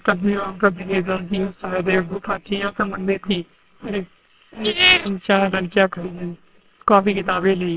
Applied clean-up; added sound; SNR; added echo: neural separator model SepFormer WHAMR!.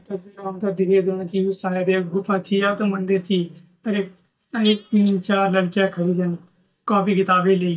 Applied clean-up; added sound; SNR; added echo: neural mask model DeepFilterNet 3.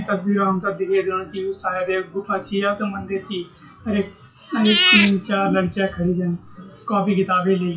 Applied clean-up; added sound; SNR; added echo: classical method WPE with log-MMSE.